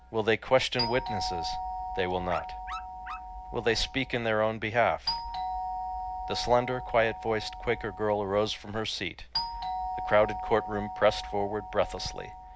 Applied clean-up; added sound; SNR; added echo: none; Dog + Doorbell; 7 dB; none.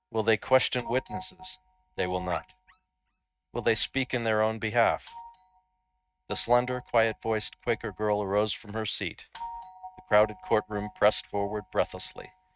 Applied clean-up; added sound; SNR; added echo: neural mask model RNNoise.